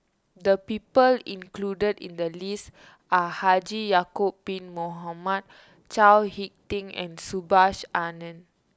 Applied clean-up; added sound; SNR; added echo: none; none; none; none.